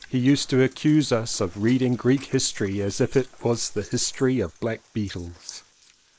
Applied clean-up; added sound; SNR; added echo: neural mask model Resemble Enhance denoiser.